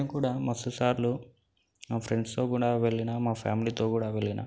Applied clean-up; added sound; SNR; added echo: none; none; none; none.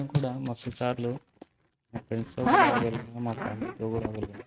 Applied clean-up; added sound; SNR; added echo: neural mask model RNNoise.